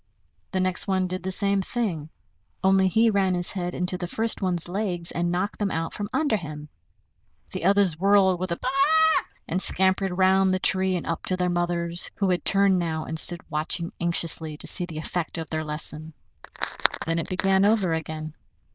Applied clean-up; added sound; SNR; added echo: neural diffusion model UNIVERSE++.